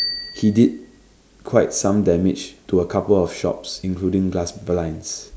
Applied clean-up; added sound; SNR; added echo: none; Bicycle bell; 17 dB; none.